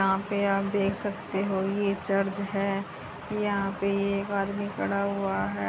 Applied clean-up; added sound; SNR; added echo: none; none; none; none.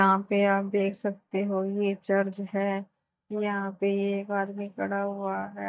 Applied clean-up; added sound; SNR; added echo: neural mask model DeepFilterNet 3.